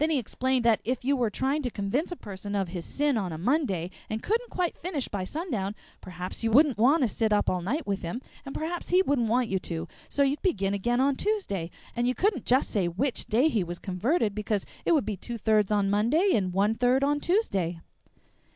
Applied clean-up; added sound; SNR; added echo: none; none; none; none.